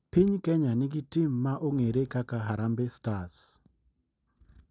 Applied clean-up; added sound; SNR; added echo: none; none; none; none.